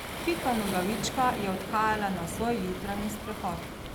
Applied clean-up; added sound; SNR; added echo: none; Waves, surf; 5 dB; none.